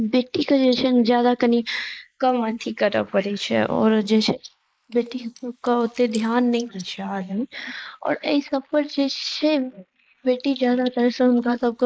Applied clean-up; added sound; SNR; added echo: neural mask model Resemble Enhance denoiser.